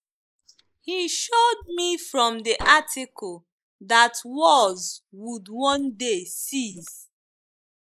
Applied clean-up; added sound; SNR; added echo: neural mask model Resemble Enhance denoiser.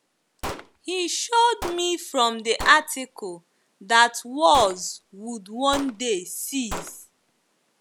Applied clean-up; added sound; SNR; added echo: none; Gunshot, gunfire; 14 dB; none.